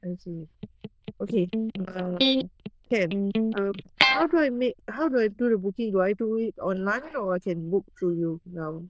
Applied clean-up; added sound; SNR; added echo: neural diffusion model UNIVERSE++.